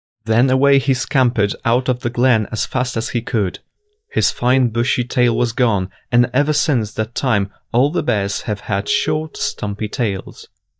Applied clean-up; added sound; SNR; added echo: neural mask model DeepFilterNet 3.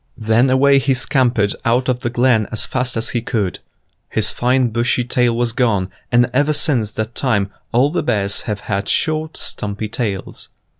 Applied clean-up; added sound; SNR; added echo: none; none; none; none.